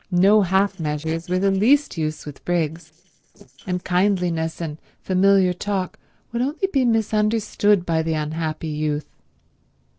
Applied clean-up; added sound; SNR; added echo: neural separator model SepFormer DNS4.